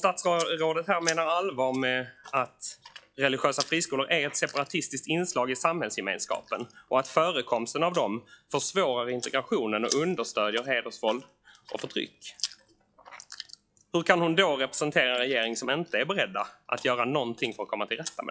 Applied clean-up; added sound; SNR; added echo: classical method log-MMSE.